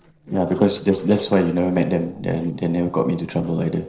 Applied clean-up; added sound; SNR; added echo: neural separator model SepFormer DNS4.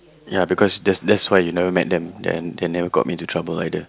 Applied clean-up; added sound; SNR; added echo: none; none; none; none.